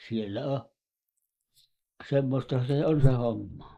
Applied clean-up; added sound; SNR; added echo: neural mask model Resemble Enhance denoiser.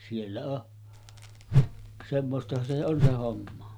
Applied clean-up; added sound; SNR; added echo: none; Whoosh, swoosh, swish; -4 dB; none.